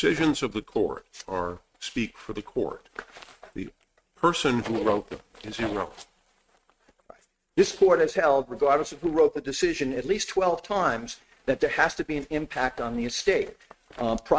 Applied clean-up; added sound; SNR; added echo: neural mask model RNNoise.